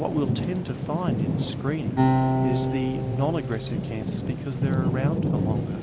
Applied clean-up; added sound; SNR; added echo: none; Thunder / Rain + Acoustic guitar; -4 dB; none.